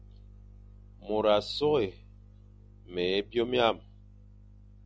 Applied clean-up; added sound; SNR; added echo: none; none; none; none.